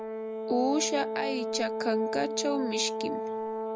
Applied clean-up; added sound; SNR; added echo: none; Brass instrument; 2 dB; none.